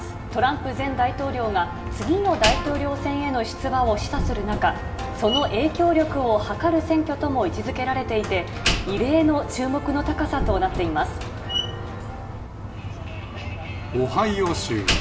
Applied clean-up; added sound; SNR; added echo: none; Slam; 5 dB; reverberation time 1.3 s.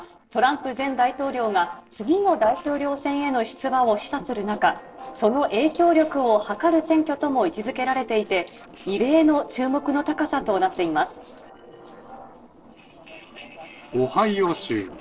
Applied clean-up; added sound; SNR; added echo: neural separator model SepFormer DNS4.